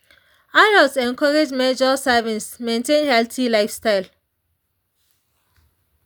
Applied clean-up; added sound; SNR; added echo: none; none; none; none.